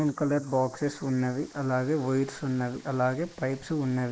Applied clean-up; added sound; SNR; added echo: neural mask model Resemble Enhance denoiser.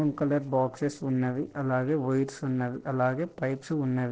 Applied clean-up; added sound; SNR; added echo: neural separator model SepFormer DNS4.